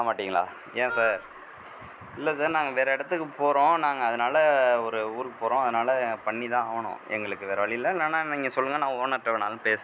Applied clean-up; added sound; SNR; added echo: none; Wind instrument, woodwind instrument; 8 dB; none.